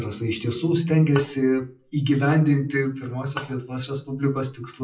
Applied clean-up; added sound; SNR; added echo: classical method WPE with log-MMSE.